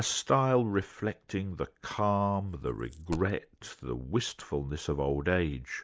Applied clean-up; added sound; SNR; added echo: none; Coin (dropping); 18 dB; none.